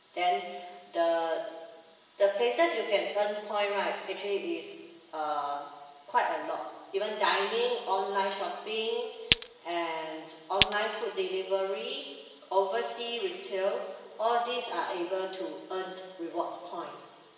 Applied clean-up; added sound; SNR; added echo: none; Glass; 1 dB; reverberation time 1.2 s.